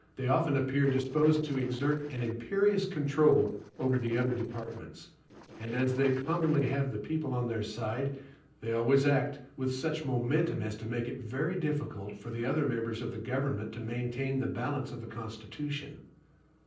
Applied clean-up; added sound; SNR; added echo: neural separator model SepFormer DNS4.